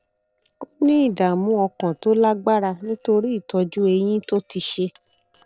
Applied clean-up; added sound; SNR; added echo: neural separator model SepFormer DNS4.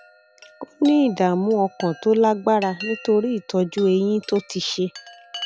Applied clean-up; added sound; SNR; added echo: none; Chime; 18 dB; none.